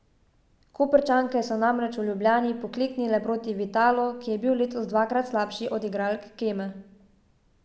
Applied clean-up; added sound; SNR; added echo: none; none; none; none.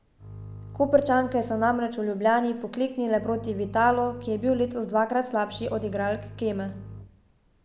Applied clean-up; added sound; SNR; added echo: none; Bowed string instrument; 16 dB; none.